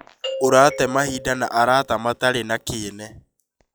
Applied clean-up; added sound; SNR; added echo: classical method log-MMSE.